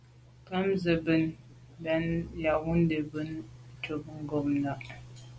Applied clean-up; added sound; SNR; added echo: none; none; none; none.